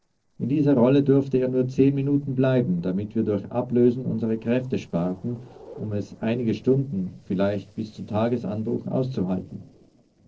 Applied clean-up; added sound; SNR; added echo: neural separator model SepFormer DNS4.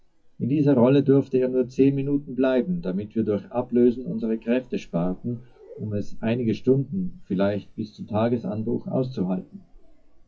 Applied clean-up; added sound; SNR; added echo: classical method WPE with log-MMSE.